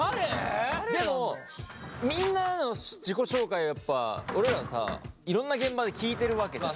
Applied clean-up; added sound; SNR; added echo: none; Drawer open or close; 12 dB; none.